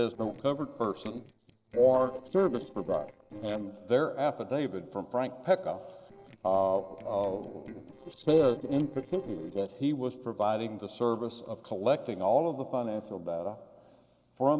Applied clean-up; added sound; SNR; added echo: neural separator model SepFormer DNS4.